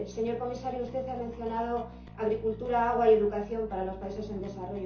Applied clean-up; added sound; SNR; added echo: none; Bass guitar; 15 dB; reverberation time 0.6 s.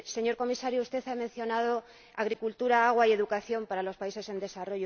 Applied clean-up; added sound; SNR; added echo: none; none; none; none.